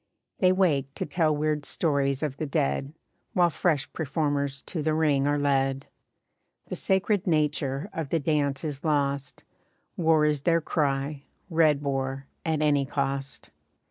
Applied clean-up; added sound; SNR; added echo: none; none; none; none.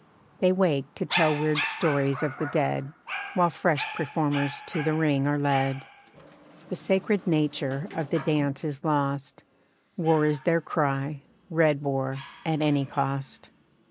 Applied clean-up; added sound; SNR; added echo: none; Dog; 12 dB; none.